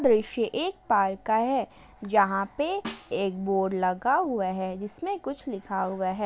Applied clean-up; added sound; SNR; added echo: none; Snare drum; 17 dB; none.